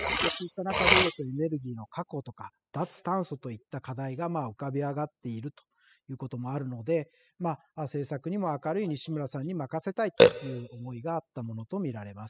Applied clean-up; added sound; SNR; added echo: classical method spectral subtraction.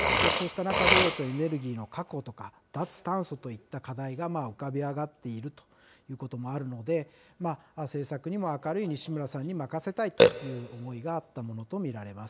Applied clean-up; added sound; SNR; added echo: none; Burping, eructation; -1 dB; none.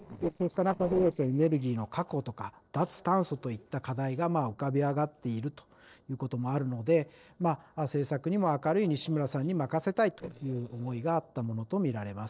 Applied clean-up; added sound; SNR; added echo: neural separator model SepFormer DNS4.